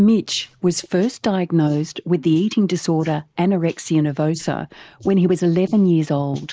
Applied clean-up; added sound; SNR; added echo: neural mask model Resemble Enhance denoiser.